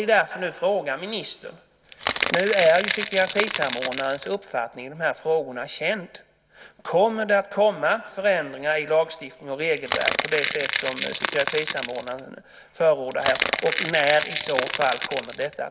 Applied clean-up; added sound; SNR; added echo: none; Crackle / Crushing; 4 dB; none.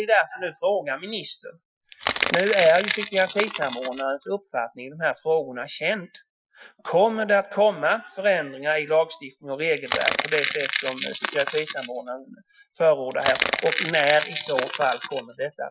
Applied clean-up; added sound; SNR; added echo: classical method Wiener filter.